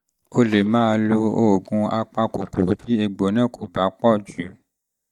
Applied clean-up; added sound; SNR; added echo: neural mask model DeepFilterNet 3.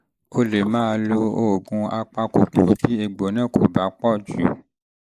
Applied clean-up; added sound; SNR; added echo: neural mask model Resemble Enhance denoiser.